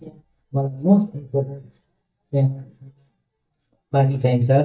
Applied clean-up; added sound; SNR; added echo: neural mask model DeepFilterNet 3.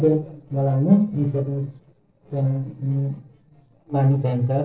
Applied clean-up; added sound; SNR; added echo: neural separator model SepFormer DNS4.